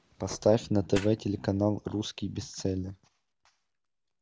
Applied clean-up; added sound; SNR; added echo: none; Fire; 18 dB; none.